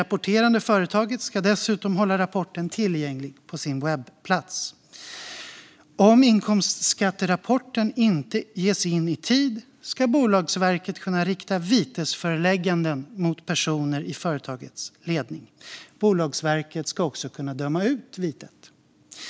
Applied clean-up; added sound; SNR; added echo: none; none; none; none.